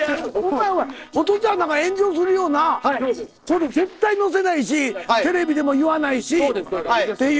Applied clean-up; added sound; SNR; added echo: neural separator model SepFormer DNS4.